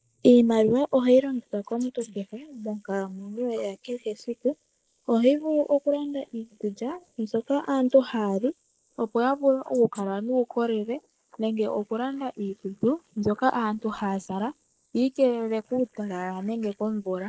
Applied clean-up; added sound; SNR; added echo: neural mask model Resemble Enhance denoiser.